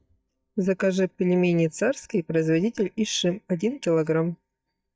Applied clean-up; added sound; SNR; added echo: neural mask model DeepFilterNet 3.